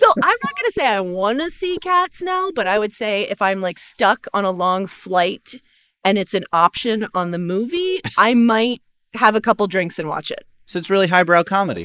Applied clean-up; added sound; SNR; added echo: neural mask model Resemble Enhance denoiser.